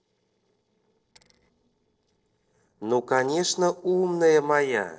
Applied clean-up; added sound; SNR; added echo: neural separator model SepFormer DNS4.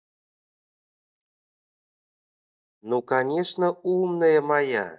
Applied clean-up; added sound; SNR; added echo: neural mask model DeepFilterNet 3.